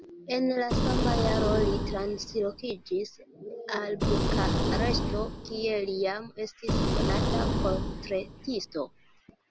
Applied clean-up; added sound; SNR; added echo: none; Boom; -3 dB; none.